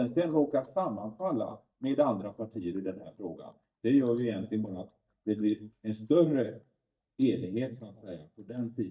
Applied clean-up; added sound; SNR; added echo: neural mask model DeepFilterNet 3.